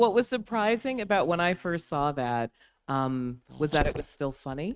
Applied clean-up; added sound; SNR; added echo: neural mask model RNNoise.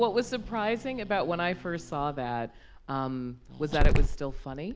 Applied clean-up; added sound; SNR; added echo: none; Growling; -1 dB; none.